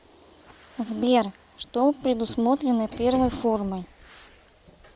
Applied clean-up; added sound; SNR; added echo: none; none; none; none.